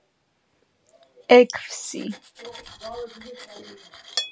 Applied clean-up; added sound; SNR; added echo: none; Cutlery, silverware; 16 dB; none.